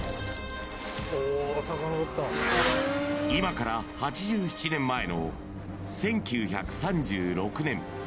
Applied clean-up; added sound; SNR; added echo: none; Motorcycle / Accelerating, revving, vroom; 8 dB; none.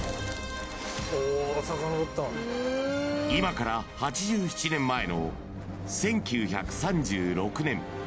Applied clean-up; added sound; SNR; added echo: none; none; none; none.